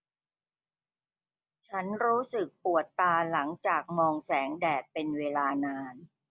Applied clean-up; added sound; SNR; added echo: none; none; none; none.